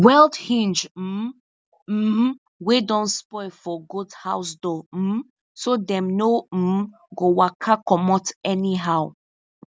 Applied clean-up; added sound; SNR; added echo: none; none; none; none.